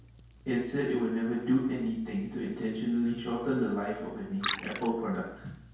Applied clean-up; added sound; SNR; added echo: none; Liquid; 12 dB; reverberation time 0.6 s.